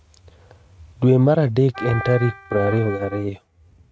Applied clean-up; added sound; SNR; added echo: neural mask model RNNoise.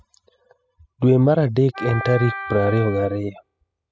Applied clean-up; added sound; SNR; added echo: classical method spectral subtraction.